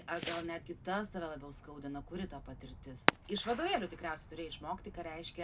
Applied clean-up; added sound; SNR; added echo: none; Fireworks; 2 dB; reverberation time 0.2 s.